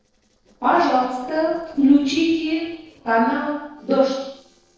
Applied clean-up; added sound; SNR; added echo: neural separator model SepFormer DNS4.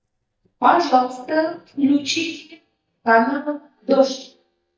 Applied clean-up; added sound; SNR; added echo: neural mask model DeepFilterNet 3.